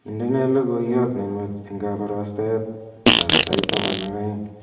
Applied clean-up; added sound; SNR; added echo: none; Fart; -5 dB; reverberation time 0.9 s.